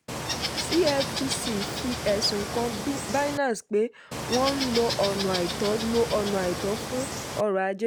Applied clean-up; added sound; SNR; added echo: none; Water / Bird; 4 dB; none.